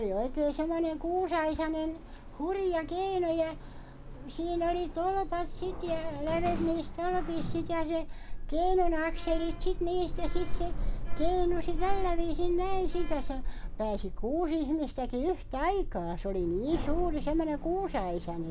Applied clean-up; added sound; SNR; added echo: none; Sliding door; 1 dB; none.